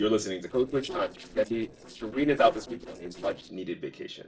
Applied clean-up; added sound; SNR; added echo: neural separator model SepFormer DNS4.